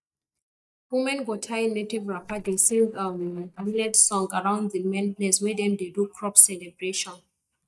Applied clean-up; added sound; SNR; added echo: neural mask model DeepFilterNet 3.